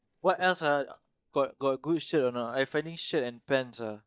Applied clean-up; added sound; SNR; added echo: neural mask model DeepFilterNet 3.